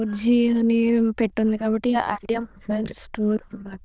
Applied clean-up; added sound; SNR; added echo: neural diffusion model UNIVERSE++.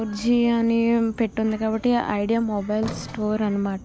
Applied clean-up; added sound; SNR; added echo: none; Sliding door; 19 dB; none.